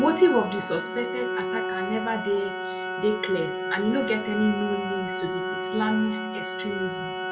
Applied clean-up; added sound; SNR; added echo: none; Organ; 4 dB; reverberation time 1.3 s.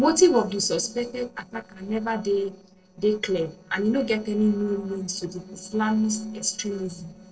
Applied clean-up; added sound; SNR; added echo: neural separator model SepFormer DNS4.